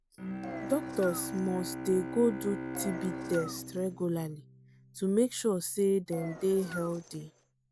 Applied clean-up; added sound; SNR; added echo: none; Bowed string instrument + Engine; 9 dB; none.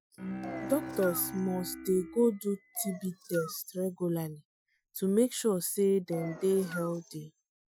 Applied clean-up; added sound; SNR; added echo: classical method Wiener filter.